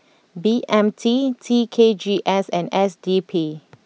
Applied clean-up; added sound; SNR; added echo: none; none; none; none.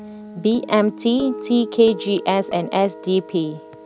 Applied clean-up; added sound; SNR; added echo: none; Guitar; 14 dB; none.